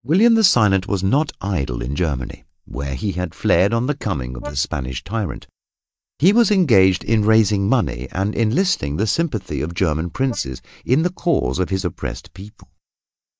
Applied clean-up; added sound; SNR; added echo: neural mask model DeepFilterNet 3.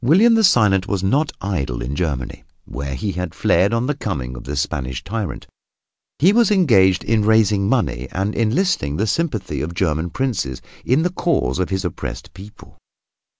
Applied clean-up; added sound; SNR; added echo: none; none; none; none.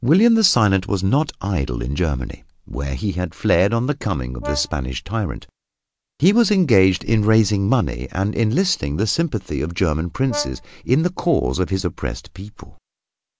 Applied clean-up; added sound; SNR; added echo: none; Brass instrument; 16 dB; none.